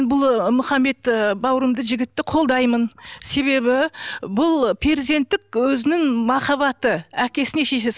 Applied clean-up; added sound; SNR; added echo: none; none; none; none.